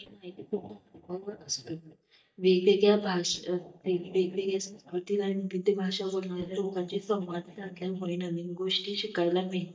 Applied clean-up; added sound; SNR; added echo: neural mask model DeepFilterNet 3.